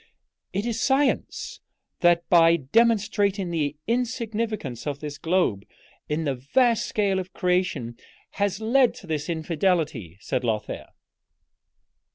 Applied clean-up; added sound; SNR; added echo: none; none; none; none.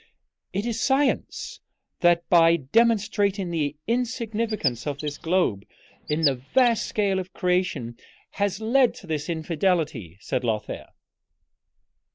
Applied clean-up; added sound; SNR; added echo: neural mask model Resemble Enhance denoiser.